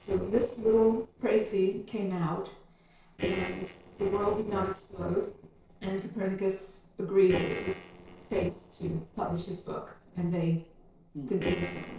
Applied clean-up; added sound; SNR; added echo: neural separator model SepFormer DNS4.